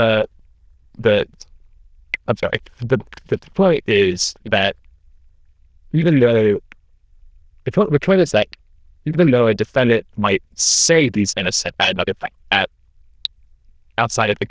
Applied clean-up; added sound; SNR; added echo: neural diffusion model UNIVERSE++.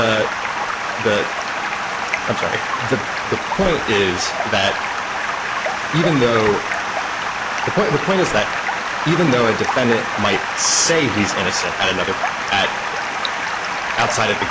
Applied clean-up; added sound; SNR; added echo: none; Stream; 1 dB; none.